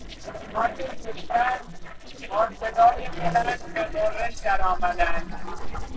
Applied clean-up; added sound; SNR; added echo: neural separator model SepFormer DNS4.